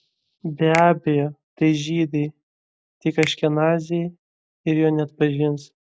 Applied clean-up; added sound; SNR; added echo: none; Finger snapping; 17 dB; none.